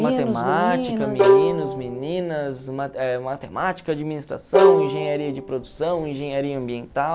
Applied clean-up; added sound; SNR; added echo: none; Bowed string instrument; -2 dB; none.